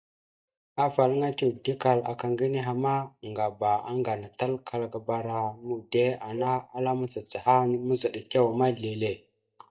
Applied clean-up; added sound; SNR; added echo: neural mask model DeepFilterNet 3.